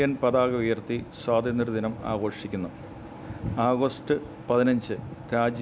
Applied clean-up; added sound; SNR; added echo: none; none; none; none.